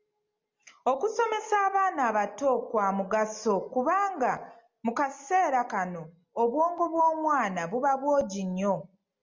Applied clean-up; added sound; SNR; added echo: none; none; none; none.